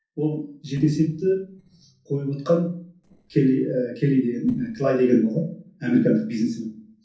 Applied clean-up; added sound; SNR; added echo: neural separator model SepFormer DNS4.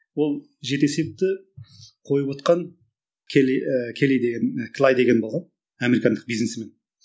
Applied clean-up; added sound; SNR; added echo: none; none; none; none.